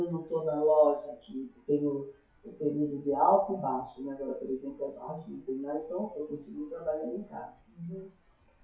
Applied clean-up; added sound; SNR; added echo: classical method WPE with log-MMSE.